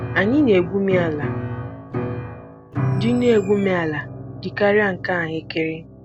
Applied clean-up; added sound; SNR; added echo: none; Piano; 7 dB; none.